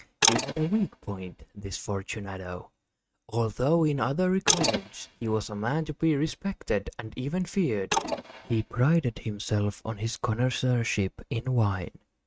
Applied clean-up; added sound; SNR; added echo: neural mask model RNNoise.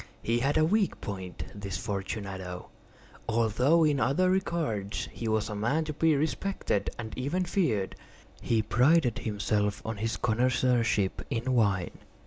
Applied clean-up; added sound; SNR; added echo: none; none; none; none.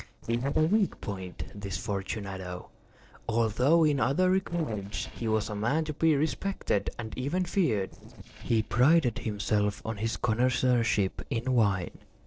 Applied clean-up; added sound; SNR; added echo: neural separator model SepFormer DNS4.